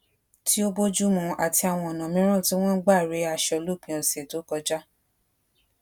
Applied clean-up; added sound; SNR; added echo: none; none; none; none.